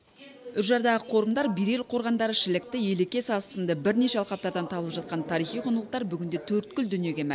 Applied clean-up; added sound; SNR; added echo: none; none; none; none.